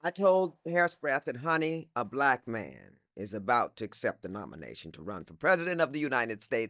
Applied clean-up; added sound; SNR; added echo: neural mask model DeepFilterNet 3.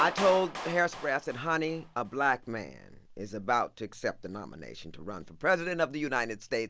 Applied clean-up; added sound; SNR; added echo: none; Clapping; 13 dB; none.